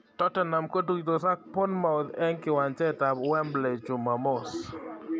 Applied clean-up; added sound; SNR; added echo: none; none; none; none.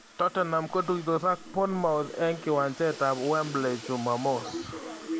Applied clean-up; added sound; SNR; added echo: none; Domestic sounds, home sounds; 18 dB; none.